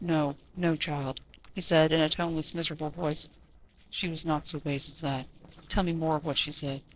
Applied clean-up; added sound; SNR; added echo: neural separator model SepFormer DNS4.